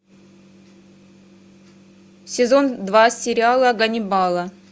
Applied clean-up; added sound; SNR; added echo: none; none; none; none.